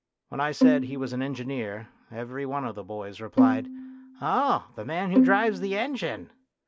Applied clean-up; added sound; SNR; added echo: none; Bowed string instrument; -3 dB; none.